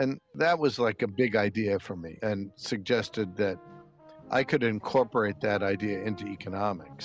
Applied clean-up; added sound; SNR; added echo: none; none; none; none.